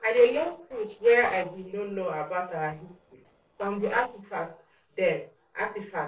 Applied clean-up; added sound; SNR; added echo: neural separator model SepFormer DNS4.